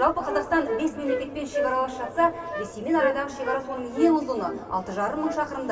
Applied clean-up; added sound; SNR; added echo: none; Wind instrument, woodwind instrument; 7 dB; reverberation time 2.2 s.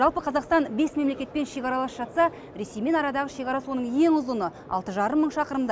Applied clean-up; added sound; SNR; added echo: none; none; none; none.